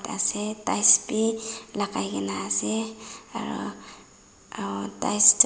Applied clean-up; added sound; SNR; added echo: none; none; none; none.